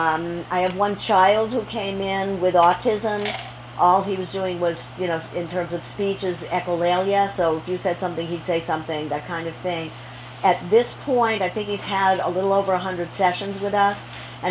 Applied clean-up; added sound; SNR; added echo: none; none; none; none.